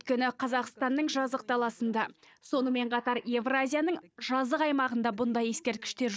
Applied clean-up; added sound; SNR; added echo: neural mask model DeepFilterNet 3.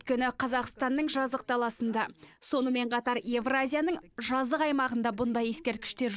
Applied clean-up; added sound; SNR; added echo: neural mask model Resemble Enhance denoiser.